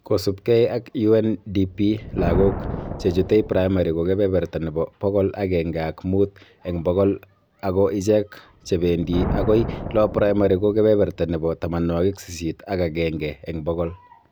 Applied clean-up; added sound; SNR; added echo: none; Thunder; 12 dB; none.